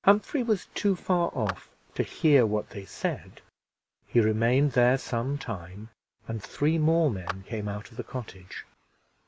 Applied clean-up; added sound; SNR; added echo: neural mask model Resemble Enhance denoiser.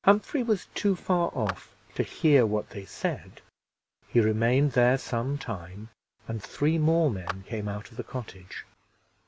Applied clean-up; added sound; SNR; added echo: none; Clapping; 15 dB; none.